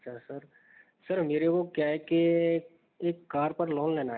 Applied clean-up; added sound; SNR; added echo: none; none; none; none.